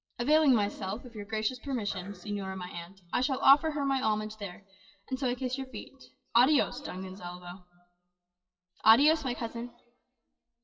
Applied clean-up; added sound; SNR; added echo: classical method WPE with log-MMSE.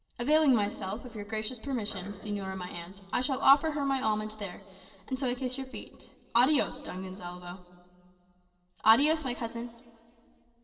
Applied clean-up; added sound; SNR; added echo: none; Growling; 18 dB; reverberation time 2.7 s.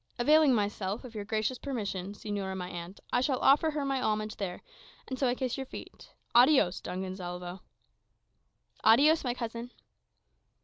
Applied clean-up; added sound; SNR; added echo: none; none; none; none.